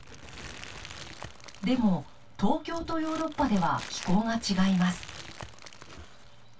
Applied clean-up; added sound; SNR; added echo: none; Crumpling, crinkling; 15 dB; reverberation time 0.1 s.